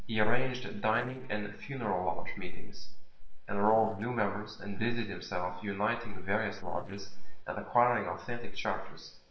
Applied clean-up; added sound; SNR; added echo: neural separator model SepFormer DNS4.